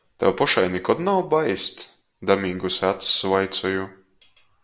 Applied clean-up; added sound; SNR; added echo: none; none; none; none.